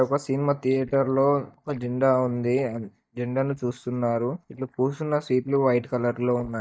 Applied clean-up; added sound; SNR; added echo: neural mask model DeepFilterNet 3.